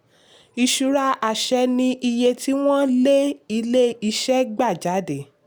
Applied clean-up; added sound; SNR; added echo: none; none; none; none.